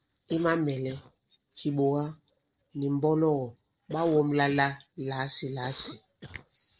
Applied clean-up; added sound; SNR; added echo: neural separator model SepFormer DNS4.